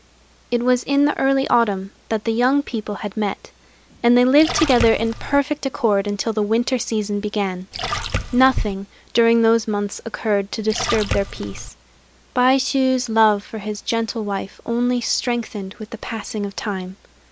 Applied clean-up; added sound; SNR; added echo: none; Splash, splatter; 6 dB; none.